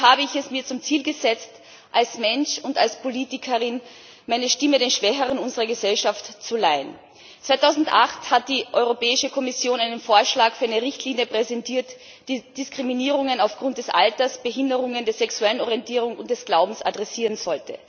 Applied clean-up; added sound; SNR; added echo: none; none; none; none.